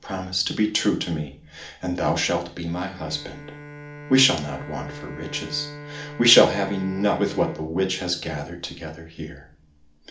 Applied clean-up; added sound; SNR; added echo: none; Bowed string instrument; 16 dB; reverberation time 0.4 s.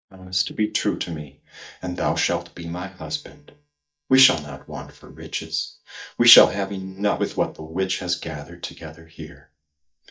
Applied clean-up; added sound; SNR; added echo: neural mask model DeepFilterNet 3.